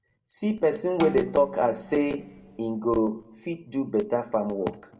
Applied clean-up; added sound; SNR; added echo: none; Bowed string instrument; 12 dB; reverberation time 1.0 s.